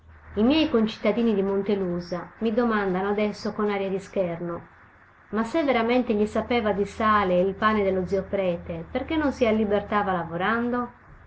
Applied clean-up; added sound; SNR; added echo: none; none; none; none.